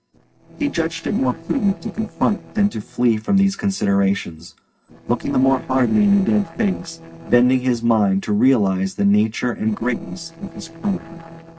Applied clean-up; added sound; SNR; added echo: neural separator model SepFormer DNS4.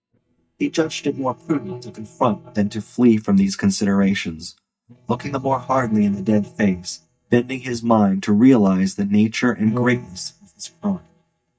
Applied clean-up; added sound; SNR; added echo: neural mask model DeepFilterNet 3.